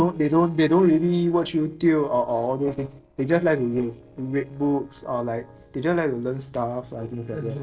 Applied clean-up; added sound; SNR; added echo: neural separator model SepFormer DNS4.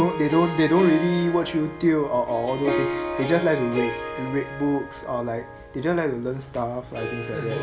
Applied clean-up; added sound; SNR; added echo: none; Harp; 8 dB; none.